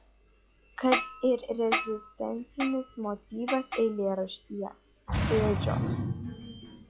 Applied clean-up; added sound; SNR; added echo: classical method log-MMSE.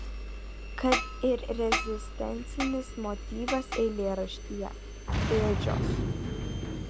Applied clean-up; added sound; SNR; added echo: none; Boom + Engine; 0 dB; none.